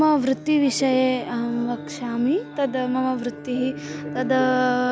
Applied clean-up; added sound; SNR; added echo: none; Bowed string instrument; 13 dB; none.